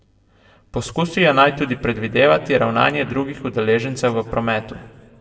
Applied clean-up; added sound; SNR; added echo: none; none; none; reverberation time 1.3 s.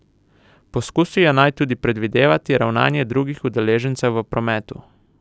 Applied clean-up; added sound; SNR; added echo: none; none; none; none.